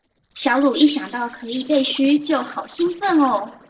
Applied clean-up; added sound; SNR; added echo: neural separator model SepFormer DNS4.